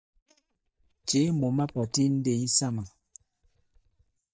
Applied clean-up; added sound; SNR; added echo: neural mask model DeepFilterNet 3.